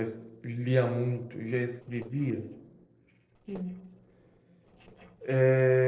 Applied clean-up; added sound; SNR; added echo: neural separator model SepFormer DNS4.